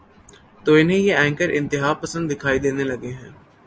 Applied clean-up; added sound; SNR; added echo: none; none; none; none.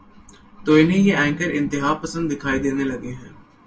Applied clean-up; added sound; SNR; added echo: none; Guitar; 16 dB; reverberation time 0.2 s.